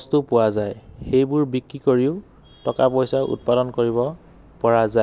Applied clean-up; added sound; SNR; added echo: none; none; none; none.